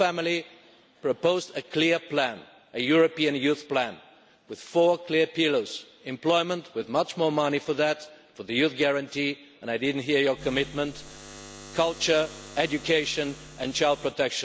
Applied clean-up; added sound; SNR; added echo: none; Buzz; 17 dB; none.